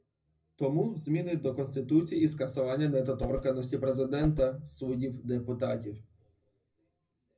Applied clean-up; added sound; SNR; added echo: none; Whoosh, swoosh, swish; 8 dB; reverberation time 0.4 s.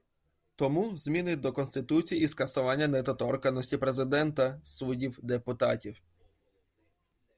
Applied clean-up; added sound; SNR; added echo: none; none; none; none.